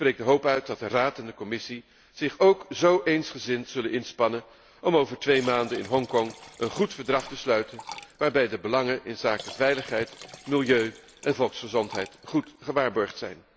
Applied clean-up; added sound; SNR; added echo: none; Liquid; 19 dB; none.